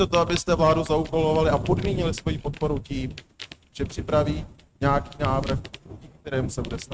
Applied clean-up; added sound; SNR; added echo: neural mask model RNNoise.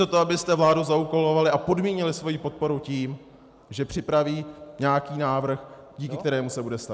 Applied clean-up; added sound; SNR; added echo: none; none; none; none.